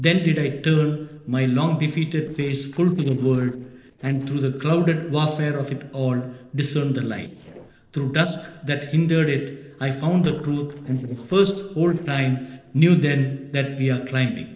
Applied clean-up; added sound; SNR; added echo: neural separator model SepFormer DNS4.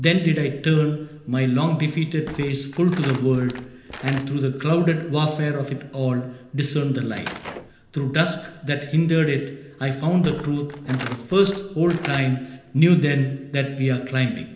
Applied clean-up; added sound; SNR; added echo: none; Slam / Wood; 19 dB; reverberation time 1.0 s.